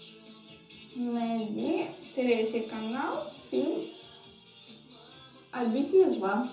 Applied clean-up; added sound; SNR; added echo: none; none; none; reverberation time 0.6 s.